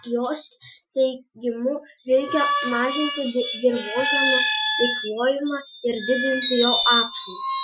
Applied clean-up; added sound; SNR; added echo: classical method Wiener filter.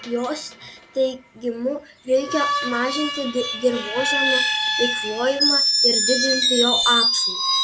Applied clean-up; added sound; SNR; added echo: none; Screech; -2 dB; none.